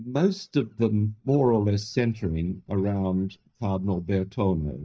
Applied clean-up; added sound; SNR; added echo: neural mask model DeepFilterNet 3.